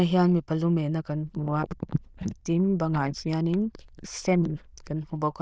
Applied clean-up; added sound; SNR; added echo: neural diffusion model UNIVERSE++.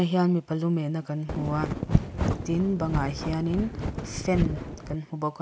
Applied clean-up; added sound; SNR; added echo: none; Wind; 1 dB; none.